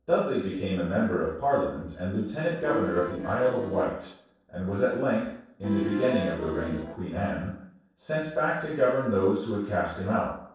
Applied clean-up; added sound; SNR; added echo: neural separator model SepFormer DNS4.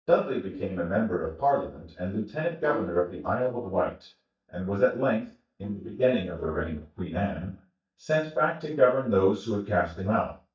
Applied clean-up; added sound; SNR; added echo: neural mask model DeepFilterNet 3.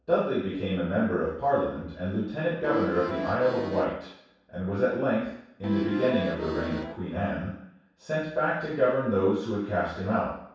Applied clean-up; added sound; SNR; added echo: none; Accordion; 5 dB; reverberation time 0.7 s.